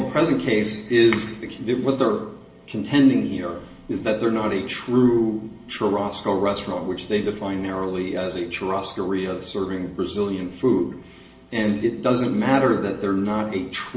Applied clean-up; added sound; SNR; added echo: none; none; none; reverberation time 1.4 s.